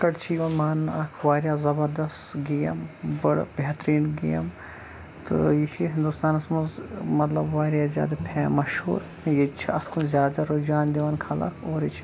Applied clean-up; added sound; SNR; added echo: none; Bowed string instrument; 18 dB; none.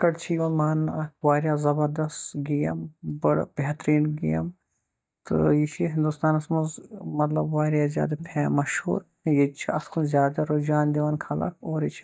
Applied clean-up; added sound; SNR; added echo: neural mask model DeepFilterNet 3.